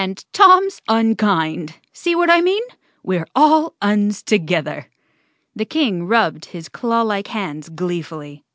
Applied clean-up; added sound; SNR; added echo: none; none; none; none.